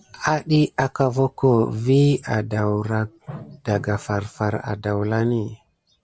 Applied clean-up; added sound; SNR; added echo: none; none; none; none.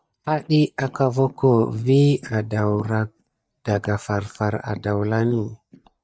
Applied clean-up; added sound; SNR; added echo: neural mask model DeepFilterNet 3.